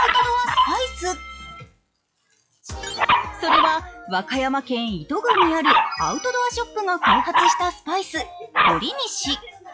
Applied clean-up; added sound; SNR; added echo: classical method log-MMSE.